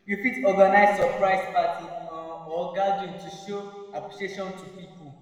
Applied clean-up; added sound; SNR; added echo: none; none; none; reverberation time 1.6 s.